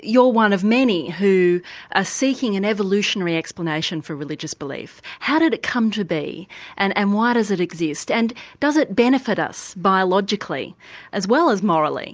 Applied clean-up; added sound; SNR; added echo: none; none; none; none.